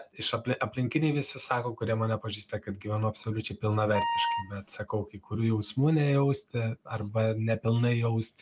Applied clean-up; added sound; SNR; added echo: none; Wind instrument, woodwind instrument; 3 dB; none.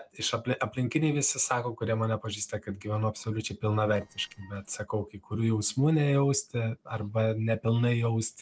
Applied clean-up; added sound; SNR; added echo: neural separator model SepFormer DNS4.